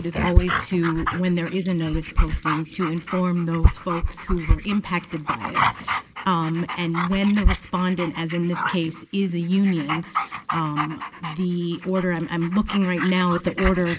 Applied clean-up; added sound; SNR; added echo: neural mask model Resemble Enhance denoiser.